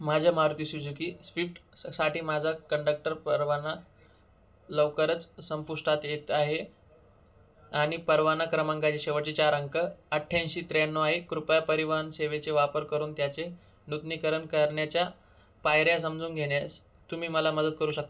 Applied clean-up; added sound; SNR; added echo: none; none; none; reverberation time 0.2 s.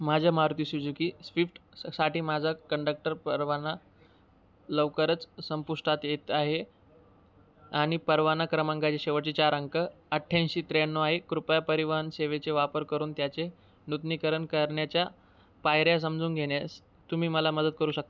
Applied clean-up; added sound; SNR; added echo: none; none; none; none.